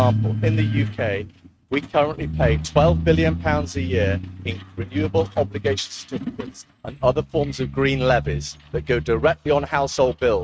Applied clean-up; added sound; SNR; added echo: neural mask model RNNoise.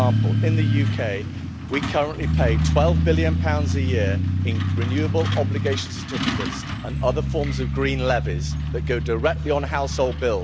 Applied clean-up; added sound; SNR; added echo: none; Truck; -3 dB; none.